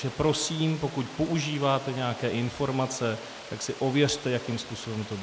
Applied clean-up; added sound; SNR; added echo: none; Water; 15 dB; none.